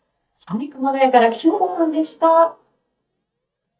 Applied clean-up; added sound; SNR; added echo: neural mask model DeepFilterNet 3.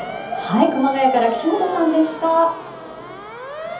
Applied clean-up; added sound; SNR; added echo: none; Motor vehicle (road) / Siren; 12 dB; reverberation time 0.7 s.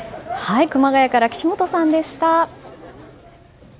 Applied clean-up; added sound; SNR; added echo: none; none; none; none.